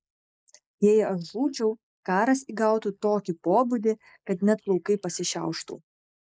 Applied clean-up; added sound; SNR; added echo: neural mask model Resemble Enhance denoiser.